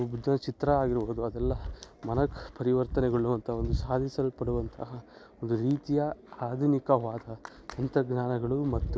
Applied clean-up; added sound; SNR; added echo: none; none; none; none.